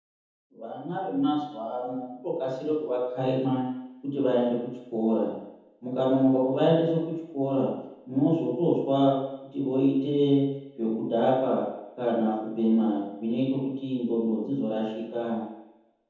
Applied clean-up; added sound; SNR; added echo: none; none; none; reverberation time 0.9 s.